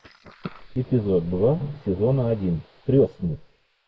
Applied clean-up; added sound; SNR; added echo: neural mask model Resemble Enhance denoiser.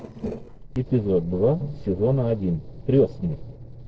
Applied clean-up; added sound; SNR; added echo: neural separator model SepFormer DNS4.